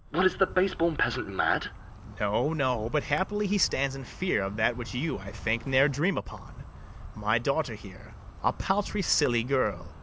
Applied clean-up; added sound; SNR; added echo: none; Insect; 14 dB; none.